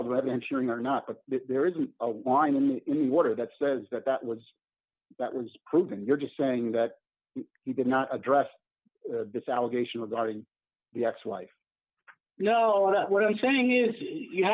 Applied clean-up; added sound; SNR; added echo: none; none; none; none.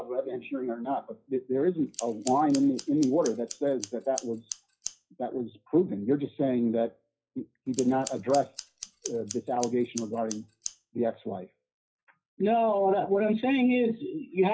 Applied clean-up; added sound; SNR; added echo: classical method WPE with log-MMSE.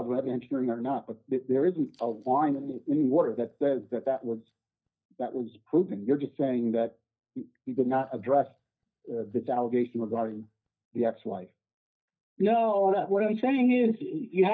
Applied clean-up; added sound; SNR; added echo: neural mask model DeepFilterNet 3.